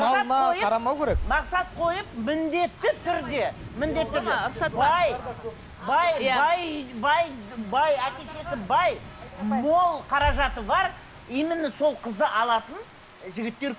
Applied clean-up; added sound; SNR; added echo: none; Bass drum + Rain; 13 dB; none.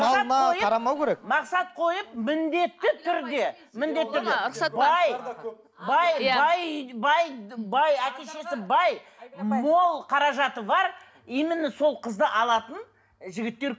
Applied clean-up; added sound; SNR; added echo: none; none; none; none.